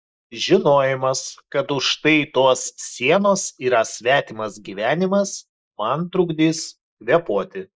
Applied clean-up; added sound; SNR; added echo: neural mask model Resemble Enhance denoiser.